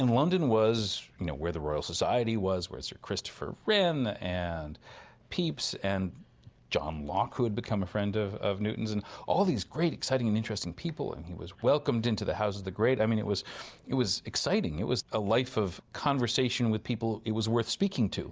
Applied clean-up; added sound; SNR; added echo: none; none; none; none.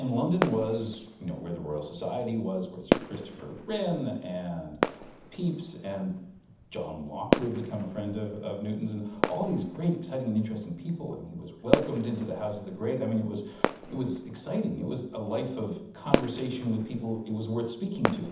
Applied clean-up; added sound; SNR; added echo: none; Fireworks; 3 dB; reverberation time 0.8 s.